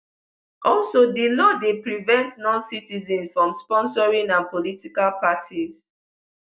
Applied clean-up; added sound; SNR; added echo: none; none; none; none.